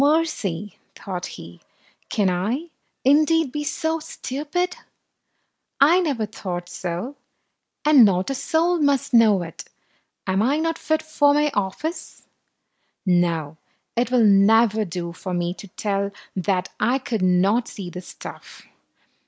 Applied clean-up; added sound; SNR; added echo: none; none; none; none.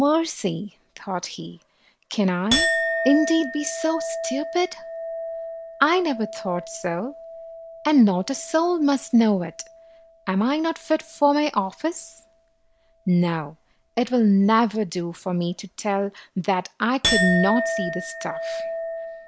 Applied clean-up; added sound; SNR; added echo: none; Chink, clink; 8 dB; none.